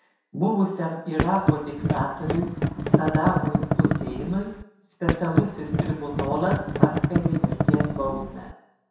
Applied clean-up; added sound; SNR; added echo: none; Thump, thud; -4 dB; reverberation time 0.7 s.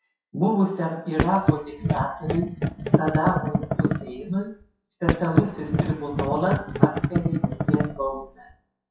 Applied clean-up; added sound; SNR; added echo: classical method WPE with log-MMSE.